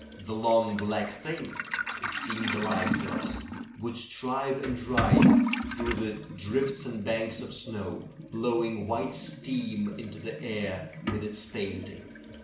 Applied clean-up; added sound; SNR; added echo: none; Toilet flush / Liquid; -1 dB; none.